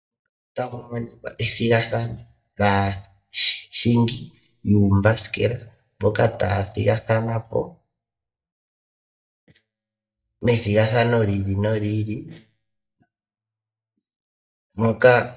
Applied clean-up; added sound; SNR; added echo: neural mask model DeepFilterNet 3.